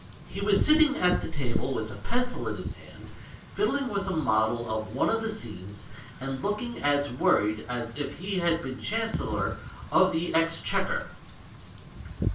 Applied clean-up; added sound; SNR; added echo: none; Wind / Rain; 10 dB; reverberation time 0.3 s.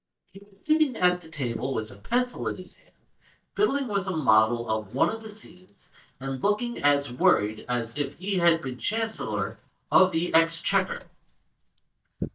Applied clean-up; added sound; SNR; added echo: neural mask model DeepFilterNet 3.